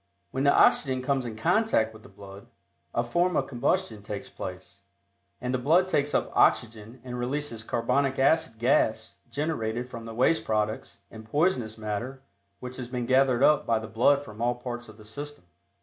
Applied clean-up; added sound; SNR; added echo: none; none; none; none.